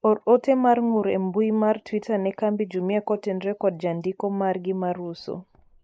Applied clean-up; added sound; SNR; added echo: neural mask model Resemble Enhance denoiser.